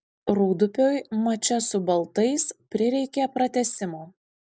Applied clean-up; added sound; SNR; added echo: none; none; none; none.